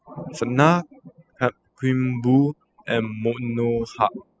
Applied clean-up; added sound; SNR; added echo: classical method spectral subtraction.